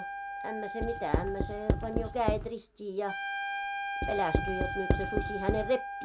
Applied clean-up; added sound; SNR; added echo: none; Writing + Trumpet; -2 dB; none.